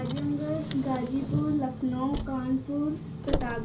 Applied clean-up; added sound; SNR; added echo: none; Car; 8 dB; reverberation time 0.5 s.